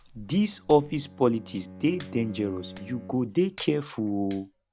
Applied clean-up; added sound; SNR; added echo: none; Bowed string instrument + Hands; 18 dB; none.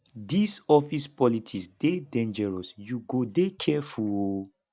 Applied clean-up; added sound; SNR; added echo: none; none; none; none.